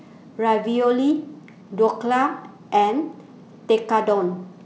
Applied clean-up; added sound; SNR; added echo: none; none; none; none.